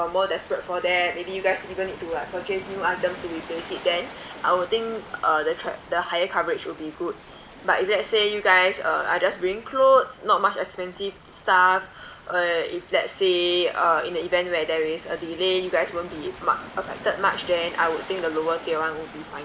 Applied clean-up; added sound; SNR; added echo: none; Waves, surf; 18 dB; none.